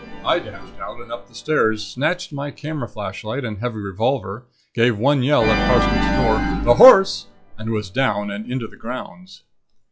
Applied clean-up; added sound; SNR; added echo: classical method log-MMSE.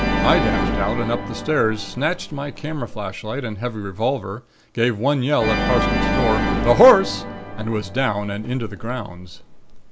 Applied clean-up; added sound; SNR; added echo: none; Organ; 4 dB; none.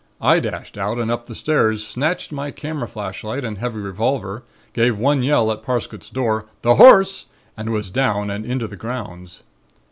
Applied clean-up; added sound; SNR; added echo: none; none; none; none.